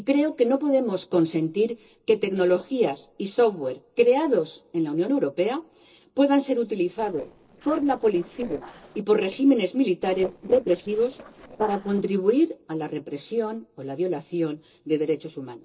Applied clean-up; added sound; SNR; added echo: neural separator model SepFormer DNS4.